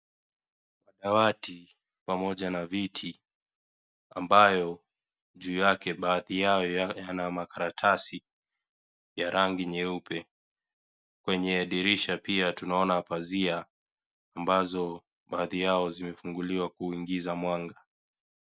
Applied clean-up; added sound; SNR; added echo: none; none; none; none.